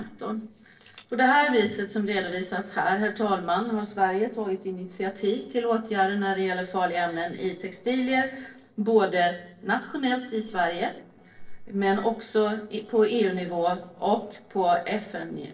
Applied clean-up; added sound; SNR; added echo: neural separator model SepFormer DNS4.